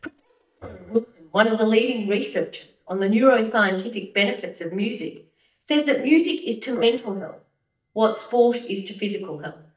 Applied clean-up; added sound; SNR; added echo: neural mask model DeepFilterNet 3.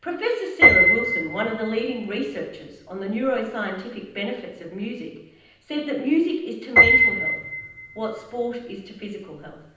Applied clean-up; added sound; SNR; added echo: none; Piano; -3 dB; reverberation time 0.9 s.